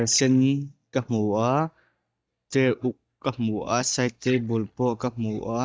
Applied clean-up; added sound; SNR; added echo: neural mask model DeepFilterNet 3.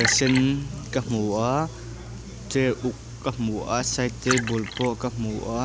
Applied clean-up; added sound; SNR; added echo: none; Liquid; 8 dB; none.